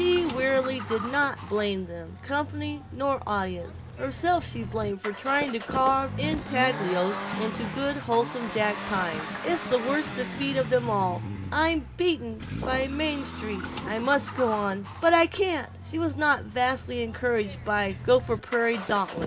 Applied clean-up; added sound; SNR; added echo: none; Accelerating, revving, vroom; 9 dB; reverberation time 0.3 s.